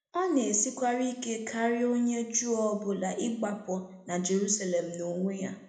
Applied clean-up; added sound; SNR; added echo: none; none; none; reverberation time 0.7 s.